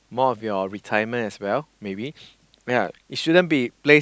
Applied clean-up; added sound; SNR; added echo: none; none; none; none.